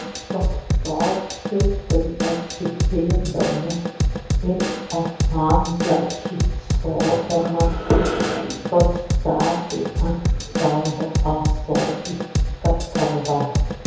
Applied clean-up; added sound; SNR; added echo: none; Drum / Drum kit; -1 dB; reverberation time 1.9 s.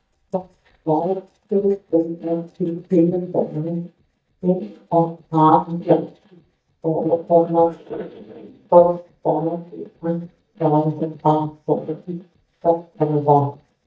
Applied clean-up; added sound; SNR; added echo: neural mask model DeepFilterNet 3.